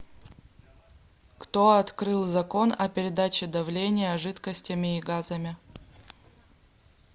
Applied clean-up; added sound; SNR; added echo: none; none; none; none.